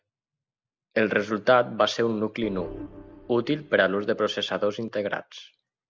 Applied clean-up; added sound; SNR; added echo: none; Organ; 16 dB; none.